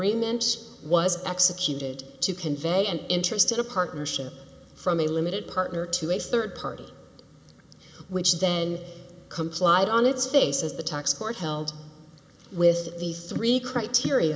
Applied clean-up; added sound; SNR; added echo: none; none; none; none.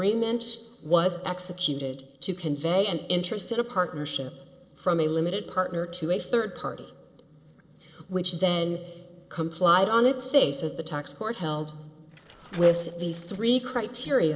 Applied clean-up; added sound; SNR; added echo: neural separator model SepFormer DNS4.